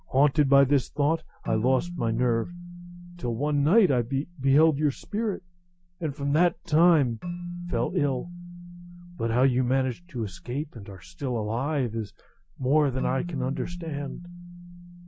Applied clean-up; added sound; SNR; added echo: none; Keyboard (musical); 13 dB; none.